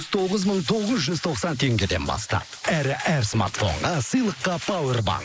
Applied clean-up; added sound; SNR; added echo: neural mask model Resemble Enhance denoiser.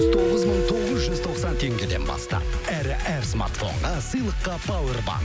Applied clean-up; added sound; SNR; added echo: none; Guitar; 3 dB; none.